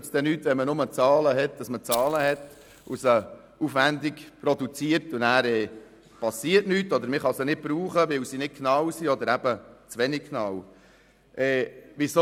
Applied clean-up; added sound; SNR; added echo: none; Fire; 14 dB; none.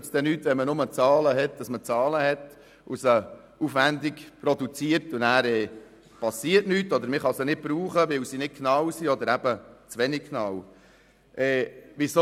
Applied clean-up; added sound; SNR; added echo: none; none; none; none.